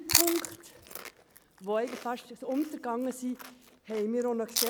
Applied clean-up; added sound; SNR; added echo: none; Chewing, mastication; 2 dB; none.